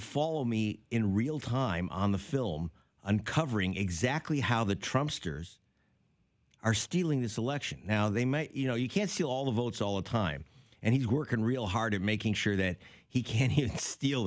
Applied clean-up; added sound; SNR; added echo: none; none; none; none.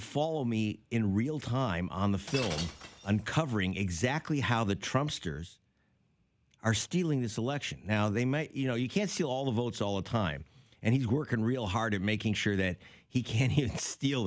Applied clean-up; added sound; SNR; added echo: none; Shatter; 12 dB; none.